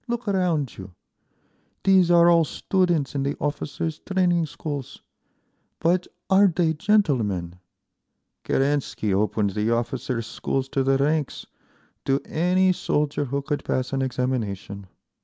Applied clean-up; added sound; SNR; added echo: none; none; none; none.